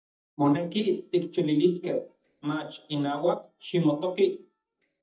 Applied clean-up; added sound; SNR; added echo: neural mask model DeepFilterNet 3.